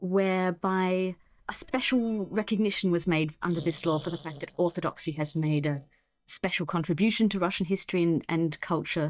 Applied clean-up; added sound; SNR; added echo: neural mask model DeepFilterNet 3.